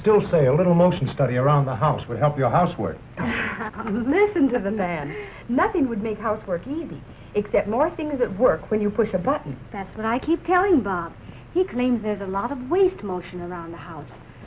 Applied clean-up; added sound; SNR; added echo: none; none; none; none.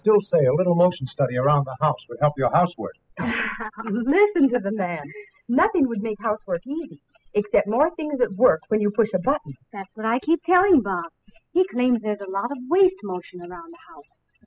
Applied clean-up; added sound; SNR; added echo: classical method spectral subtraction.